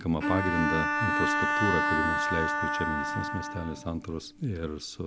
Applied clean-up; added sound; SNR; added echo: none; Bowed string instrument; -2 dB; none.